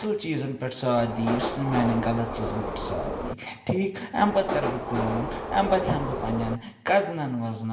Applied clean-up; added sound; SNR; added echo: none; Subway, metro, underground; 4 dB; reverberation time 1.5 s.